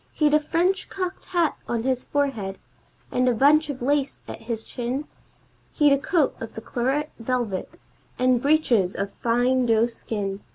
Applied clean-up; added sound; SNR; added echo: none; none; none; none.